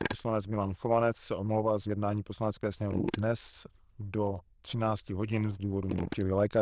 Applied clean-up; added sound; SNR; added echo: neural diffusion model UNIVERSE++.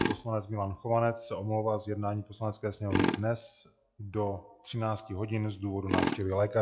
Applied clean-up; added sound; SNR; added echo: classical method log-MMSE.